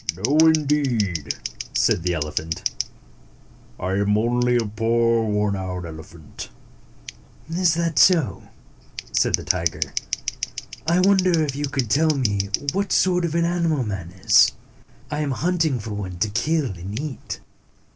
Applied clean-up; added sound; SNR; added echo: none; Scissors; 11 dB; none.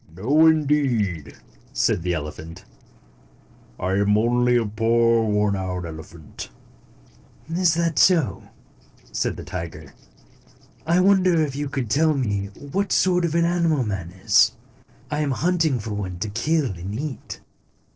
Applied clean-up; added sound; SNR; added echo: neural separator model SepFormer DNS4.